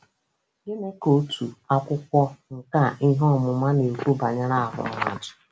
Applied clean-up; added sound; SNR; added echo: none; none; none; none.